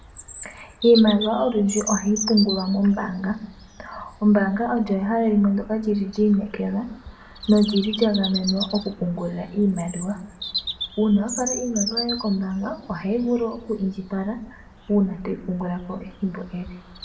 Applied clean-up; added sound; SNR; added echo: none; Bird vocalization, bird call, bird song; 12 dB; reverberation time 0.6 s.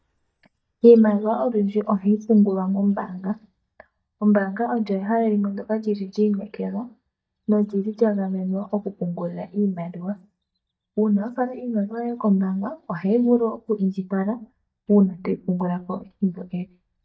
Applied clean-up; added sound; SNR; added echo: neural mask model DeepFilterNet 3.